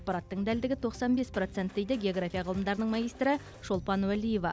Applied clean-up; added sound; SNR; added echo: none; none; none; none.